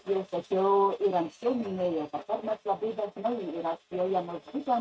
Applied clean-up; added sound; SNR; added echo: neural mask model RNNoise.